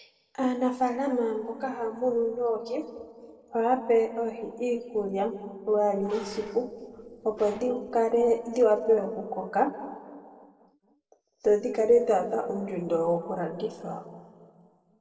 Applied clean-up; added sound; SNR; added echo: neural separator model SepFormer DNS4.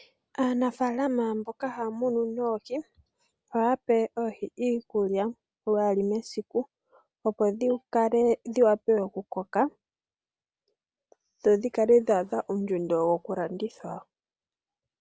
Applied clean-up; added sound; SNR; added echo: none; none; none; none.